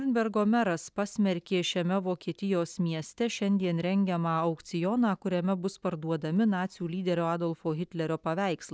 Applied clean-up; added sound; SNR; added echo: none; none; none; none.